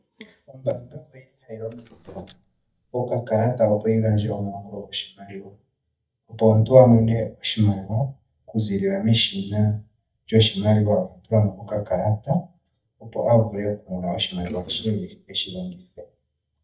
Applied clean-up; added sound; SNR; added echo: neural mask model DeepFilterNet 3.